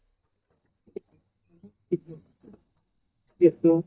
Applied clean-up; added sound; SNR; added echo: neural mask model DeepFilterNet 3.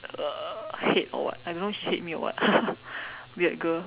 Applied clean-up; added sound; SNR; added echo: none; none; none; none.